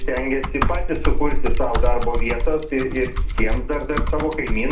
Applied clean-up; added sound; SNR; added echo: none; Typing; -5 dB; reverberation time 0.4 s.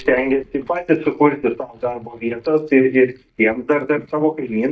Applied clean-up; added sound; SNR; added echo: neural mask model DeepFilterNet 3.